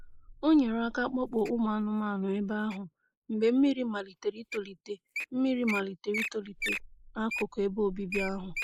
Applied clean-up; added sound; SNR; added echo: neural mask model Resemble Enhance denoiser.